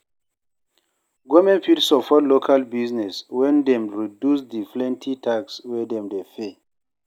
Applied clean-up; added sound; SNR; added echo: none; none; none; none.